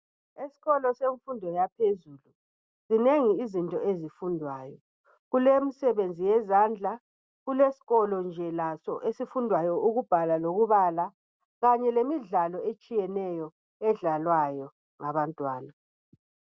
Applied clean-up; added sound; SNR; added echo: none; none; none; none.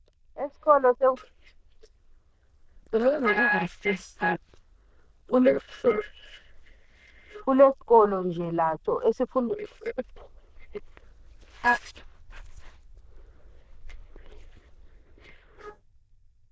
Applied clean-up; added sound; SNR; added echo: neural diffusion model UNIVERSE++.